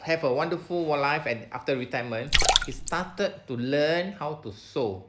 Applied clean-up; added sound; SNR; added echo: none; Splash, splatter; -3 dB; none.